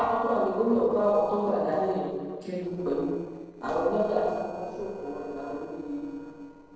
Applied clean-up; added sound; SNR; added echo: neural separator model SepFormer DNS4.